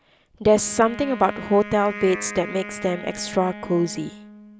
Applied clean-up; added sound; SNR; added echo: none; Wind instrument, woodwind instrument; 13 dB; none.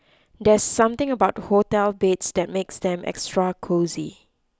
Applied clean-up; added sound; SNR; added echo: none; none; none; none.